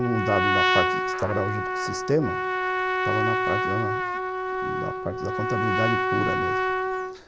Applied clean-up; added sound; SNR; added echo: none; Trumpet; -4 dB; none.